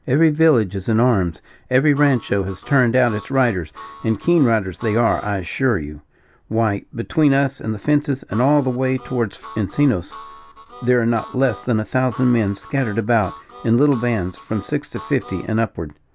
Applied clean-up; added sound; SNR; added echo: none; Harmonica; 20 dB; none.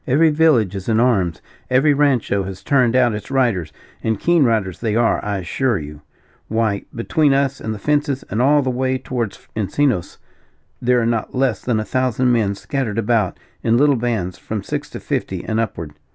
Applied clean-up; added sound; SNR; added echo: none; none; none; none.